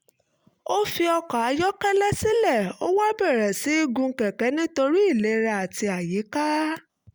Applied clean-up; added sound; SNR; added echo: none; none; none; none.